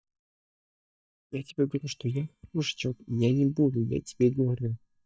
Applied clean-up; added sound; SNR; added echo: neural mask model DeepFilterNet 3.